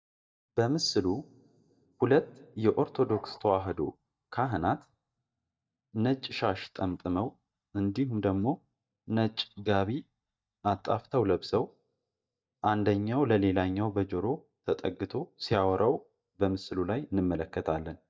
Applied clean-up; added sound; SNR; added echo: neural mask model DeepFilterNet 3.